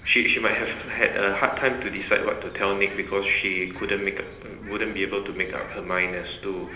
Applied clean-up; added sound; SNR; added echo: none; Bird; 19 dB; reverberation time 1.0 s.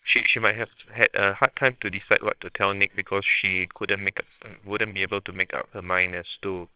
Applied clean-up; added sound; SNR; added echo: neural separator model SepFormer WHAMR!.